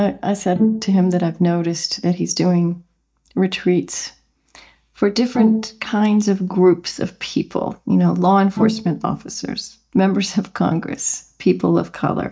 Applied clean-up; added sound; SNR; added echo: neural mask model DeepFilterNet 3.